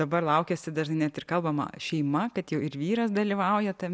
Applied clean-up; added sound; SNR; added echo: none; none; none; none.